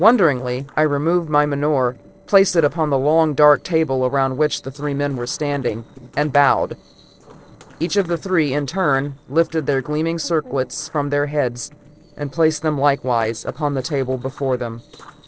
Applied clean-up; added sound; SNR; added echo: neural separator model SepFormer DNS4.